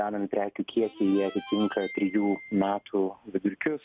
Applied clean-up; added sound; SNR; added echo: none; Harmonica; 15 dB; none.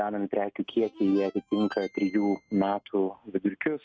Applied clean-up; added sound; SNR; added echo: neural mask model RNNoise.